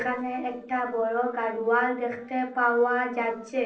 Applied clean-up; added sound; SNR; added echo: neural separator model SepFormer DNS4.